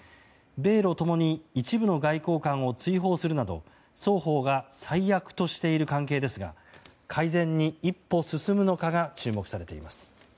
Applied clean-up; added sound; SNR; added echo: none; none; none; none.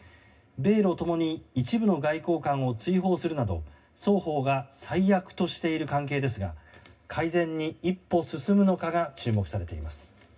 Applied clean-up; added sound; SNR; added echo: none; none; none; reverberation time 0.4 s.